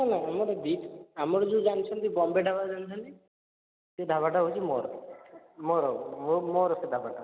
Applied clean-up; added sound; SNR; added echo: none; none; none; none.